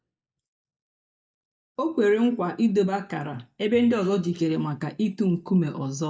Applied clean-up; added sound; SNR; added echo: neural mask model DeepFilterNet 3.